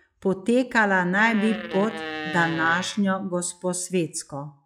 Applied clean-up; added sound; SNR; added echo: classical method log-MMSE.